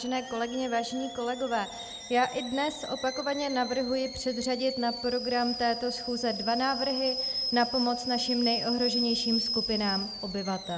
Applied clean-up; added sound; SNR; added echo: none; Boiling / Alarm; 6 dB; none.